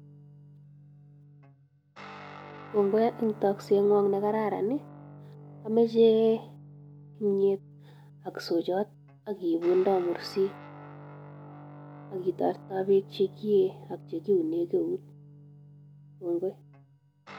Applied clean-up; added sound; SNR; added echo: none; Guitar; 18 dB; none.